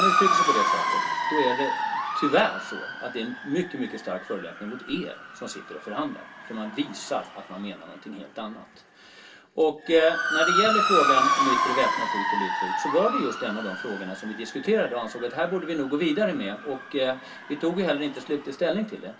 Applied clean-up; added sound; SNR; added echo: none; Motor vehicle (road) / Siren; 0 dB; reverberation time 0.2 s.